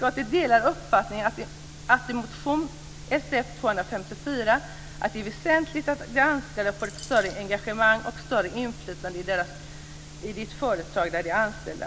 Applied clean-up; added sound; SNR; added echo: none; Bird vocalization, bird call, bird song; 17 dB; none.